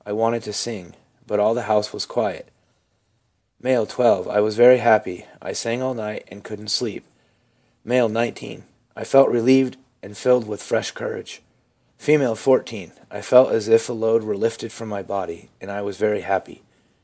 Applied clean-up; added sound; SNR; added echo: none; none; none; none.